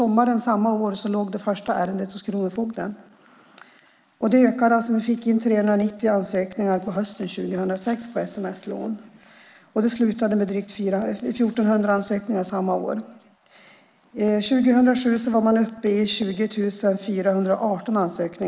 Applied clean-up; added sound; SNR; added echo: neural mask model Resemble Enhance denoiser.